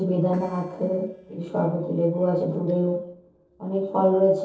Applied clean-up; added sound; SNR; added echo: neural separator model SepFormer DNS4.